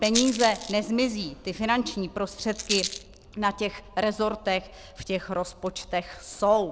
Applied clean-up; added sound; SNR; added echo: none; Rattle; 11 dB; none.